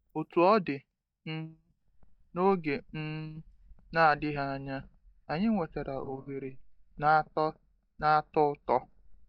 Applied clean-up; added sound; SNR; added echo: neural mask model DeepFilterNet 3.